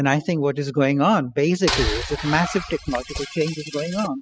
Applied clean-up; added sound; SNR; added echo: classical method spectral subtraction.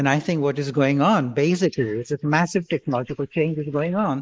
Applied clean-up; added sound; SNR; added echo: neural mask model Resemble Enhance denoiser.